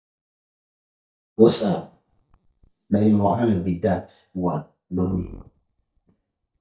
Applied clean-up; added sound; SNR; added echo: neural mask model DeepFilterNet 3.